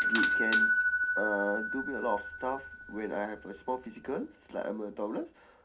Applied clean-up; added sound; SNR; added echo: none; Bell / Doorbell; -3 dB; reverberation time 0.3 s.